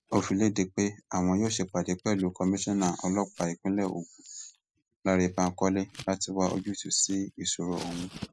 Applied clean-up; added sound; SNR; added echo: classical method spectral subtraction.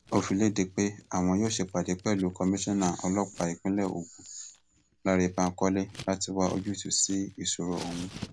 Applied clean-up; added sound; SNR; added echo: none; Scissors; 20 dB; none.